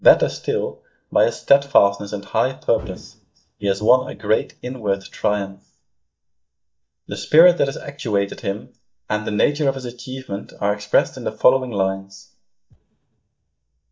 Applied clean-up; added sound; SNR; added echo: neural mask model DeepFilterNet 3.